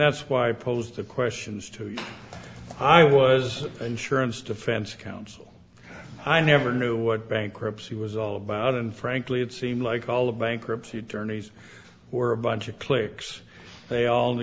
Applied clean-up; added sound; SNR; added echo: none; none; none; none.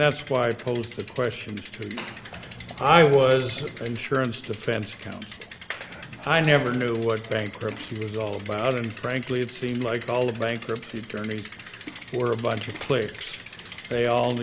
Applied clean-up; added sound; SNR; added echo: none; Bicycle; 11 dB; none.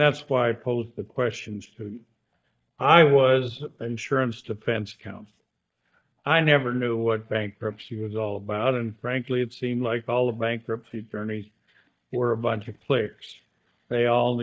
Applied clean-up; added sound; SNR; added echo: neural mask model DeepFilterNet 3.